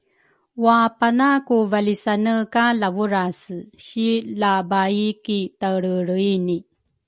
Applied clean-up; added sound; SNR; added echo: none; none; none; none.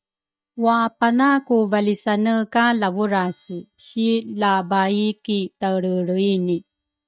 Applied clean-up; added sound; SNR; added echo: neural mask model DeepFilterNet 3.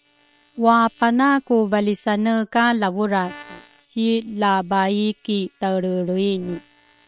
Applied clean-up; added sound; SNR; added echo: neural separator model SepFormer WHAM!.